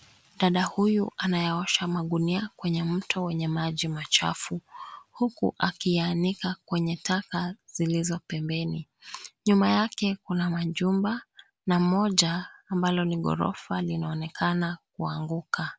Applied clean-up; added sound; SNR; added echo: none; none; none; none.